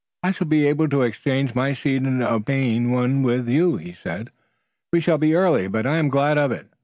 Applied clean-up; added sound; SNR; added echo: none; none; none; none.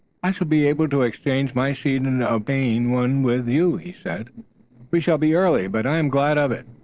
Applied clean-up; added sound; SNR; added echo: neural separator model SepFormer DNS4.